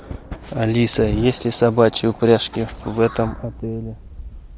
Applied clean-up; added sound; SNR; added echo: none; none; none; none.